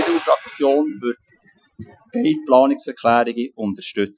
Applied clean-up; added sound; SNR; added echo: classical method Wiener filter.